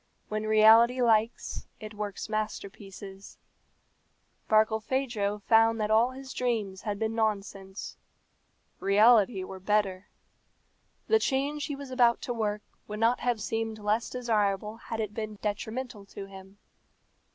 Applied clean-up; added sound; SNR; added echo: none; none; none; none.